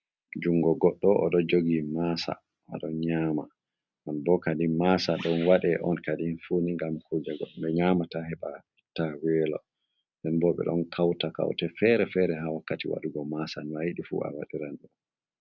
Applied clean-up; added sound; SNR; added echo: none; none; none; none.